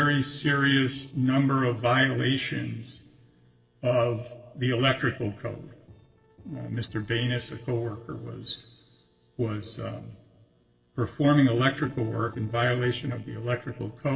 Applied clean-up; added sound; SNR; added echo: neural separator model SepFormer DNS4.